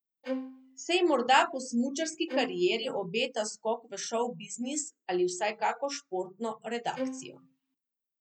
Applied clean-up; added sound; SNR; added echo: none; Bowed string instrument; 7 dB; none.